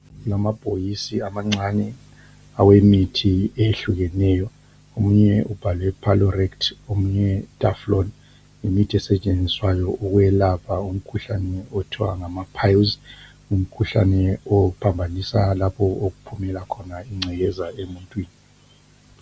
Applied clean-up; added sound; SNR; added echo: none; none; none; none.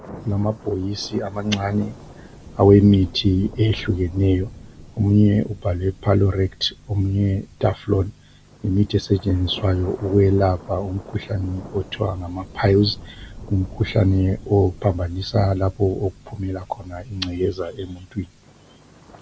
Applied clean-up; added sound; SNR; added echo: none; Thunder; 20 dB; none.